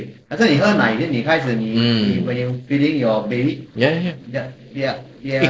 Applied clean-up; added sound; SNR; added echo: neural separator model SepFormer DNS4.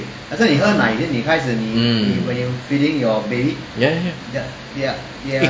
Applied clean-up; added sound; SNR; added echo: none; none; none; none.